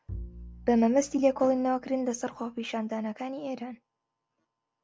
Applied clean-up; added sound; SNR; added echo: none; Bowed string instrument; 16 dB; none.